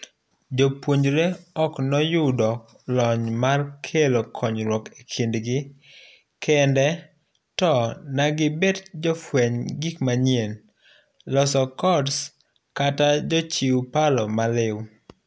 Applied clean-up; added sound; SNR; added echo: none; none; none; none.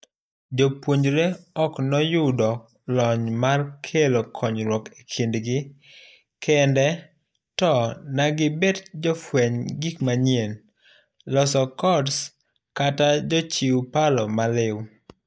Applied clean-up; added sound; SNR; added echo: neural mask model DeepFilterNet 3.